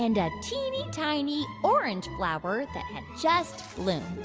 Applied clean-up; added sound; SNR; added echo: none; none; none; none.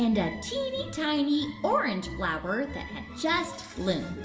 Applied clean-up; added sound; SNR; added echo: none; none; none; reverberation time 0.6 s.